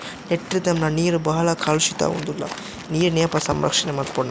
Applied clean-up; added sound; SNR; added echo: none; Waves, surf; 14 dB; none.